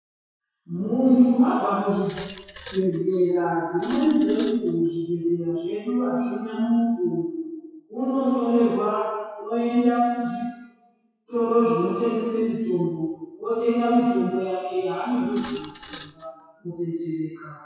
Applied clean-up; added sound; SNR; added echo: classical method WPE with log-MMSE.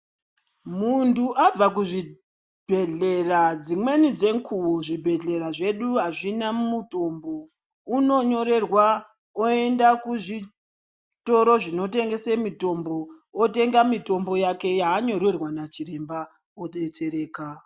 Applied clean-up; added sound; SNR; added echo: none; none; none; none.